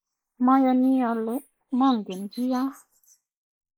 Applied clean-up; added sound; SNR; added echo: neural mask model Resemble Enhance denoiser.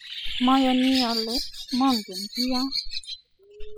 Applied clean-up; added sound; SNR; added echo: classical method spectral subtraction.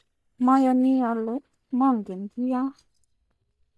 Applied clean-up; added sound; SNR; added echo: neural mask model DeepFilterNet 3.